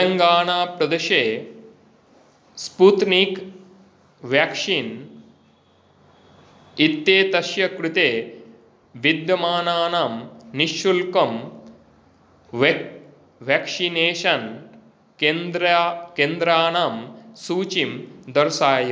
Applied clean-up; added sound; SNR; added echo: none; none; none; none.